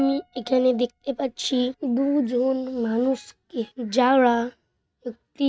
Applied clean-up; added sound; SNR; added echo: neural mask model RNNoise.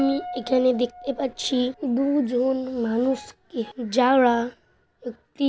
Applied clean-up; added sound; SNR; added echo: none; Piano; 20 dB; none.